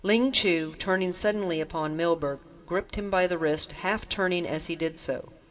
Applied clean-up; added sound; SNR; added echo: none; none; none; reverberation time 1.8 s.